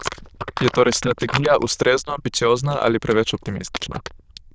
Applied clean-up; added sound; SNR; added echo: neural diffusion model UNIVERSE++.